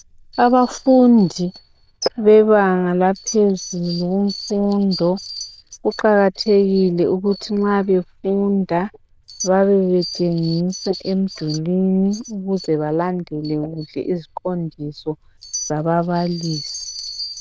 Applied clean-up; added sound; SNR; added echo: neural diffusion model UNIVERSE++.